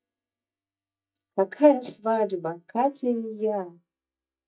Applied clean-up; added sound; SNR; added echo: neural mask model DeepFilterNet 3.